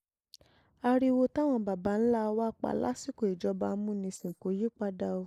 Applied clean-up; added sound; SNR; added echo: neural mask model Resemble Enhance denoiser.